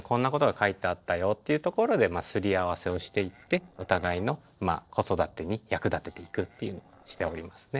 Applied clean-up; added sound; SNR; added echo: neural separator model SepFormer DNS4.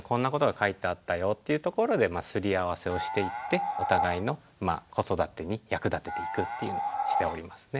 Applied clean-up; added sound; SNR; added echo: none; Animal; 2 dB; none.